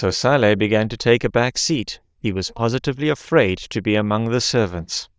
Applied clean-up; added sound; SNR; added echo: neural diffusion model UNIVERSE++.